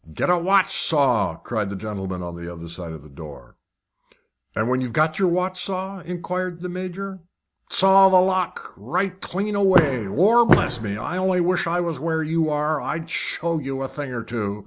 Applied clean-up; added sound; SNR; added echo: none; Walk, footsteps; 0 dB; none.